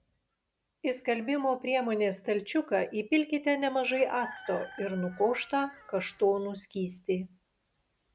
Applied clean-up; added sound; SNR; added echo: none; Chicken, rooster; 18 dB; none.